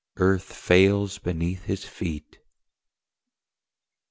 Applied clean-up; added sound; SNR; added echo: none; none; none; none.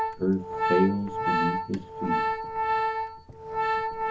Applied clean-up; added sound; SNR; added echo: none; Organ; -2 dB; reverberation time 0.3 s.